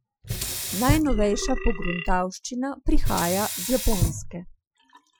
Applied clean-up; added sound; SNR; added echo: classical method Wiener filter.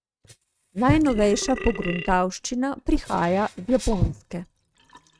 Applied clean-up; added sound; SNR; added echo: neural mask model RNNoise.